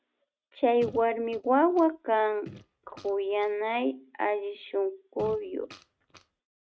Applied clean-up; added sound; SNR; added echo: neural mask model RNNoise.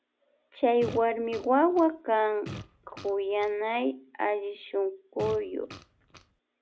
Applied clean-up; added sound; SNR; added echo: none; Fart; 16 dB; none.